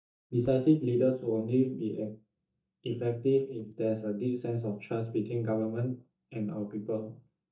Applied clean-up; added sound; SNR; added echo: neural mask model DeepFilterNet 3.